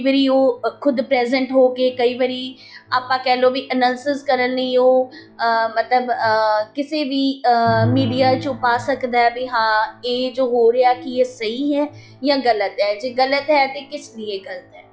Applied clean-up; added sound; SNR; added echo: classical method log-MMSE.